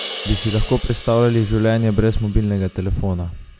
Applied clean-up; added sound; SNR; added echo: none; Crash cymbal; 15 dB; none.